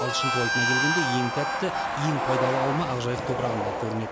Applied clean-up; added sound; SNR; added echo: none; Harmonica + Truck; -2 dB; none.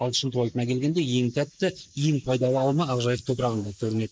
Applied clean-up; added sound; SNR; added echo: neural mask model Resemble Enhance denoiser.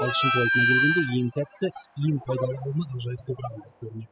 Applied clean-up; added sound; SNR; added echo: classical method spectral subtraction.